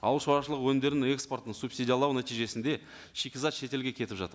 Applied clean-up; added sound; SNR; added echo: none; none; none; none.